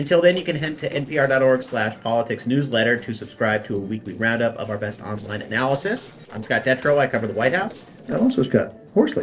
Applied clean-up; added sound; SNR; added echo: neural separator model SepFormer DNS4.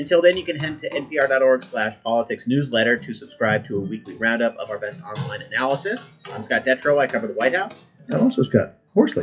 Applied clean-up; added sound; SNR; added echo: classical method WPE with log-MMSE.